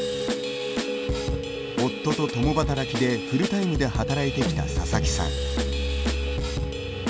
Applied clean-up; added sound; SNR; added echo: none; Drum / Drum kit; 4 dB; none.